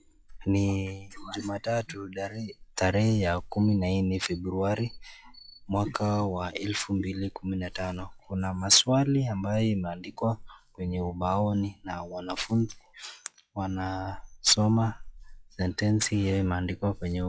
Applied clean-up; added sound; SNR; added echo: classical method log-MMSE.